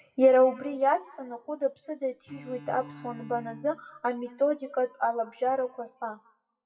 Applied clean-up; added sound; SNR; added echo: classical method WPE with log-MMSE.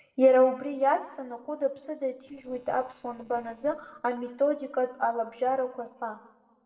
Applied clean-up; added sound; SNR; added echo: neural separator model SepFormer DNS4.